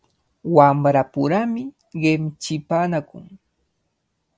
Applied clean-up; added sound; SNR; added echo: none; none; none; none.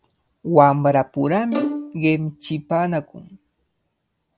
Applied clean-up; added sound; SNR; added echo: none; Bowed string instrument; 10 dB; none.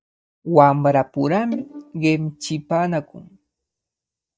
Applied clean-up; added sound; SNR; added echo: neural mask model DeepFilterNet 3.